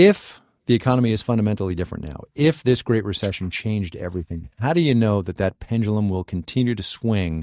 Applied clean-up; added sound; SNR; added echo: neural mask model DeepFilterNet 3.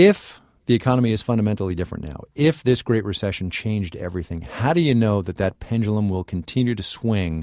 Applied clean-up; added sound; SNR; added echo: none; none; none; none.